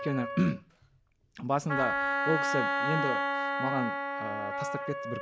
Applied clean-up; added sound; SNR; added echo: none; Wind instrument, woodwind instrument; -1 dB; none.